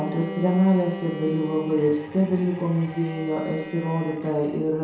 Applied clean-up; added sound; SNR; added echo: none; Bowed string instrument; 13 dB; reverberation time 0.7 s.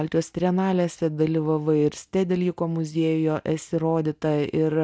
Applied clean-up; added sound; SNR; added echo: none; none; none; none.